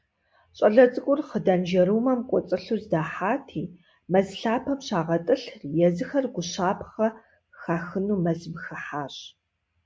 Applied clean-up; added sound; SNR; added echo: none; none; none; none.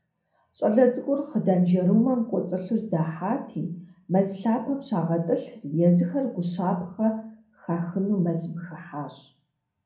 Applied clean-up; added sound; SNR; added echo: none; none; none; reverberation time 0.6 s.